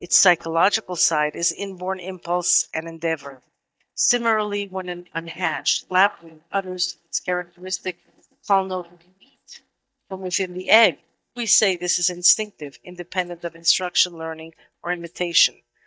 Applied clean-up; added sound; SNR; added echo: neural mask model DeepFilterNet 3.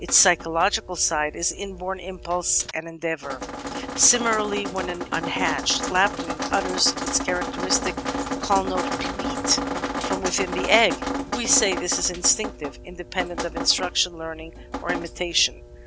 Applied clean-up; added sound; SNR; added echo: none; Drip; 6 dB; none.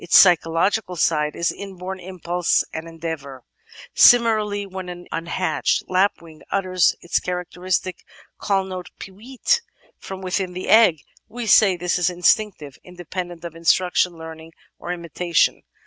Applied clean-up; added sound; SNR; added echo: none; none; none; none.